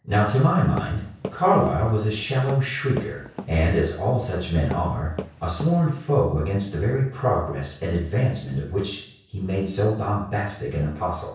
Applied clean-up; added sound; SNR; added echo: none; Walk, footsteps; 14 dB; reverberation time 0.6 s.